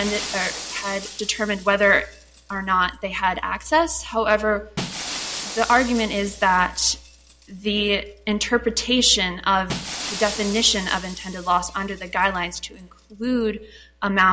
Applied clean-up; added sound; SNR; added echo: none; Shatter; 13 dB; none.